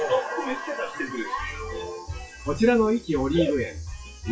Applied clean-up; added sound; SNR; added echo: classical method WPE with log-MMSE.